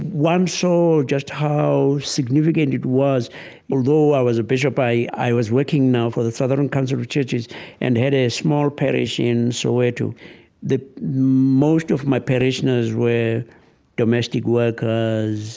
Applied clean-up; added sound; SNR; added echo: none; none; none; none.